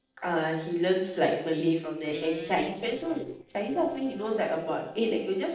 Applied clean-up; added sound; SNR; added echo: neural separator model SepFormer DNS4.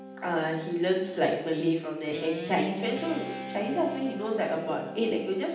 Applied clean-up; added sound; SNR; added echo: none; Guitar; 11 dB; reverberation time 0.8 s.